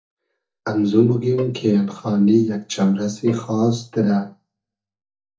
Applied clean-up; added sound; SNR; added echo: neural mask model DeepFilterNet 3.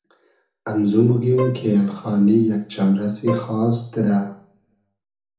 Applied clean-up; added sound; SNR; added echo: none; Bowed string instrument; 12 dB; reverberation time 0.7 s.